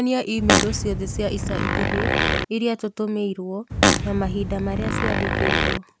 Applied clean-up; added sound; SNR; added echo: none; Fart; -4 dB; none.